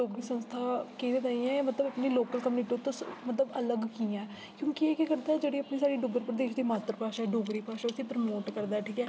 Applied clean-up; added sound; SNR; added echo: none; none; none; none.